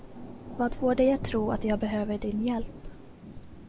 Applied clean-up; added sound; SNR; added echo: none; Thunder / Rain; 13 dB; none.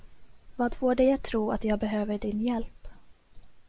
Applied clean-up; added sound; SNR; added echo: none; none; none; none.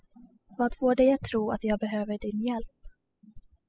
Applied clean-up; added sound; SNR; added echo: classical method spectral subtraction.